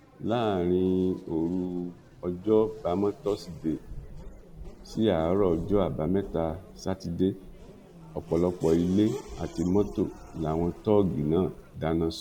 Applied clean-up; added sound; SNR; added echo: none; Race car, auto racing / Accelerating, revving, vroom; 17 dB; none.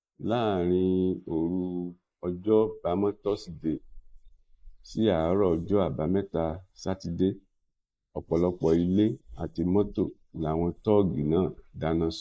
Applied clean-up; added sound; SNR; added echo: neural mask model Resemble Enhance denoiser.